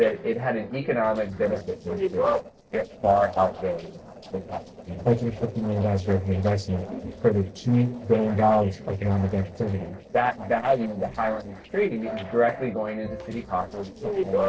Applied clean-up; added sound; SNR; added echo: neural separator model SepFormer DNS4.